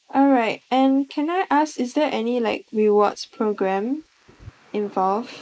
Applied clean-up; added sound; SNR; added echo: neural mask model Resemble Enhance denoiser.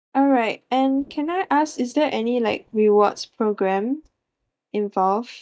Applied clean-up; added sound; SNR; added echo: neural mask model DeepFilterNet 3.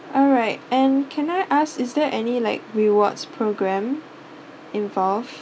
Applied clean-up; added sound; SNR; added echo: none; none; none; none.